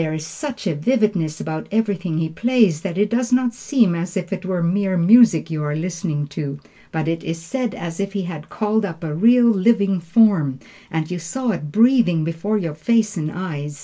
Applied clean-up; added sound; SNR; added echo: none; none; none; none.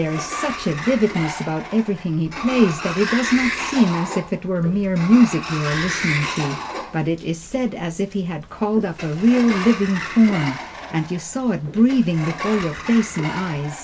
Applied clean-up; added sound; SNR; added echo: none; Sliding door; 10 dB; none.